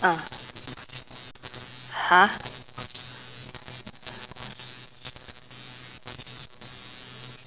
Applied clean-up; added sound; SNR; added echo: none; none; none; none.